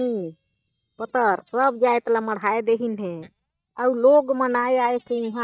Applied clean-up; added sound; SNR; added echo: neural mask model DeepFilterNet 3.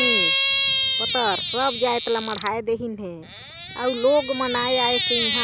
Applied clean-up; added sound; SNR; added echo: none; Squeak; 0 dB; none.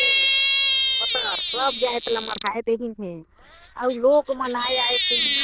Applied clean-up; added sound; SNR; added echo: neural diffusion model UNIVERSE++.